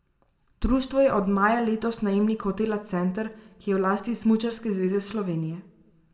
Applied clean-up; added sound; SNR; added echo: none; none; none; reverberation time 0.5 s.